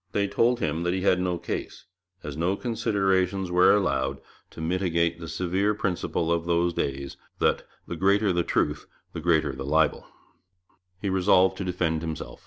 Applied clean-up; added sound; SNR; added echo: none; none; none; none.